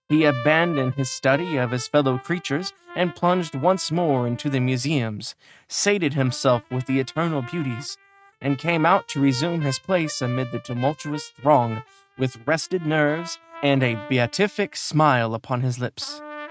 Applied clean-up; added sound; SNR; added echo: neural mask model RNNoise.